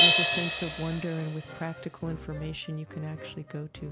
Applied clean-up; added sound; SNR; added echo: none; Crash cymbal; -5 dB; none.